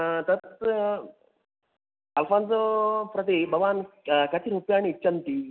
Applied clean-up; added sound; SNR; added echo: none; none; none; none.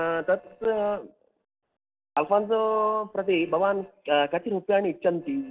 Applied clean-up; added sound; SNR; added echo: neural separator model SepFormer DNS4.